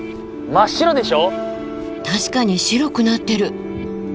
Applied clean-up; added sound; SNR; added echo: none; Telephone; 16 dB; none.